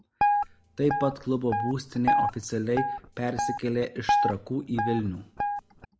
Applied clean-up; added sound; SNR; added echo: none; Guitar; -1 dB; none.